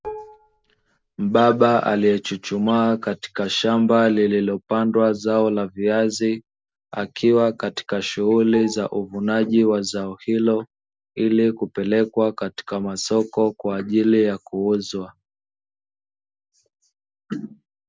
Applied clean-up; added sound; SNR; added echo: none; Dishes, pots, and pans; 17 dB; none.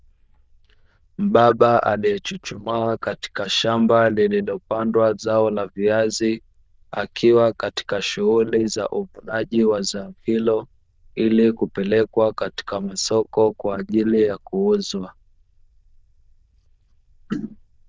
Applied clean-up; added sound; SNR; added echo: neural diffusion model UNIVERSE++.